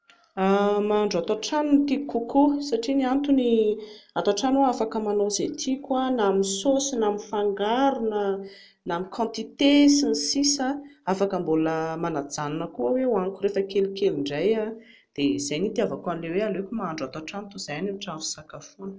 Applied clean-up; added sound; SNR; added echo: none; none; none; none.